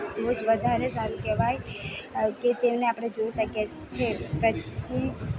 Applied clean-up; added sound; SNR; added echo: none; Piano; 14 dB; none.